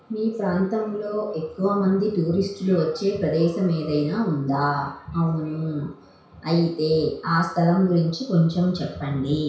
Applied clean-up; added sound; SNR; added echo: none; none; none; reverberation time 0.6 s.